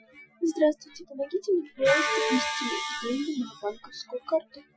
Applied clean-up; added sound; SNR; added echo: classical method Wiener filter.